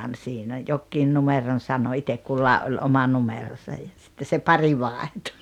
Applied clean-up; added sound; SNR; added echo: none; none; none; none.